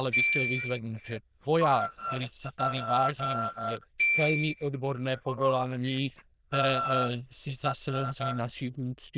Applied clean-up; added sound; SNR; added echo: neural diffusion model UNIVERSE++.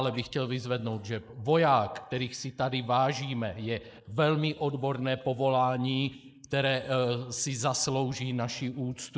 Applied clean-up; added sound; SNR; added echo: neural mask model Resemble Enhance denoiser.